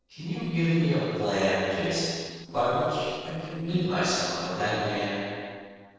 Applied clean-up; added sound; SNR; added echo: neural separator model SepFormer DNS4.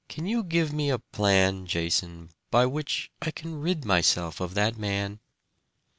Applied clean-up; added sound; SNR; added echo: none; none; none; none.